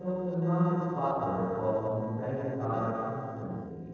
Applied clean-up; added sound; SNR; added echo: neural separator model SepFormer DNS4.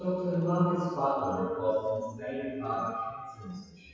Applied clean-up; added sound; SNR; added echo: classical method WPE with log-MMSE.